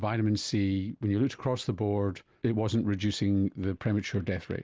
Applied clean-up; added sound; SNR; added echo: none; none; none; none.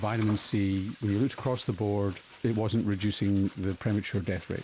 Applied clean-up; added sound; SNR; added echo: none; Frying (food); 20 dB; none.